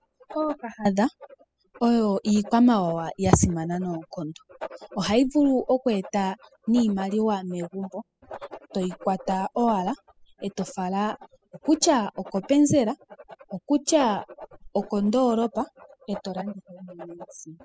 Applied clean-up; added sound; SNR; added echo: classical method spectral subtraction.